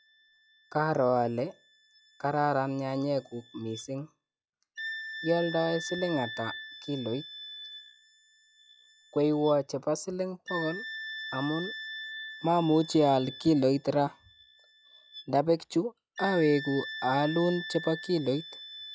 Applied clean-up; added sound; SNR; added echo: classical method log-MMSE.